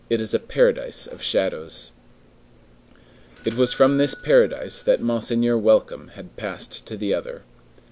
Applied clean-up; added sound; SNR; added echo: none; Doorbell; 13 dB; none.